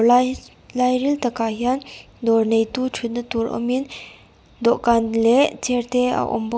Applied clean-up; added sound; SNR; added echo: none; none; none; none.